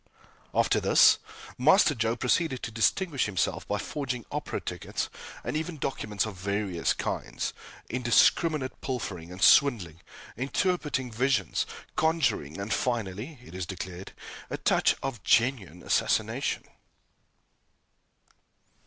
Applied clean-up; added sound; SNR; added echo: none; none; none; none.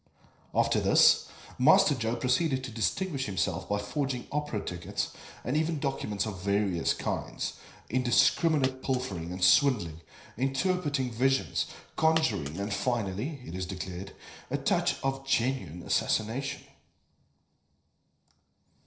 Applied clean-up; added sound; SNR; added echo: neural separator model SepFormer DNS4.